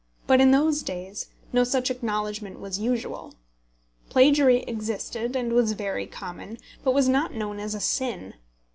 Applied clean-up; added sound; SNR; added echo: none; none; none; none.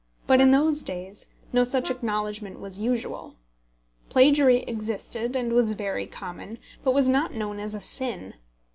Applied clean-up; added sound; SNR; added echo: none; Brass instrument; 18 dB; none.